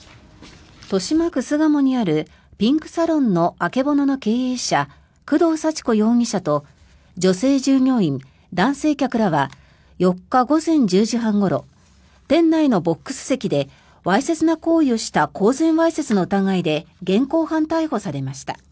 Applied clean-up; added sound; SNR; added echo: none; none; none; none.